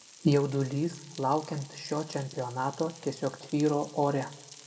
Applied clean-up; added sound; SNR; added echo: none; Frying (food); 19 dB; reverberation time 0.9 s.